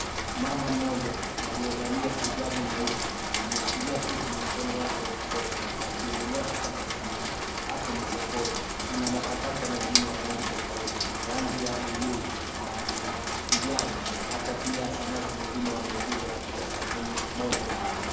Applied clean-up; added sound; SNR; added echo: none; Rain; -3 dB; reverberation time 1.1 s.